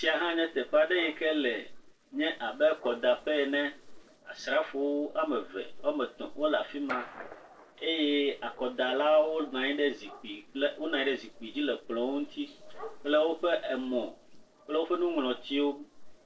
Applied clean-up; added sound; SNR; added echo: neural separator model SepFormer DNS4.